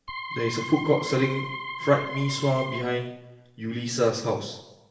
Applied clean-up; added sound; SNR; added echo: none; Organ; 8 dB; reverberation time 0.8 s.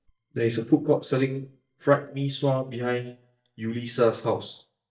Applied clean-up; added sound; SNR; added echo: neural mask model DeepFilterNet 3.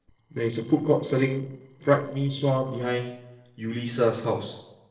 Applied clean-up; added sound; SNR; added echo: neural separator model SepFormer DNS4.